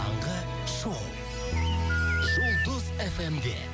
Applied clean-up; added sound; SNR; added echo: none; Telephone; 2 dB; none.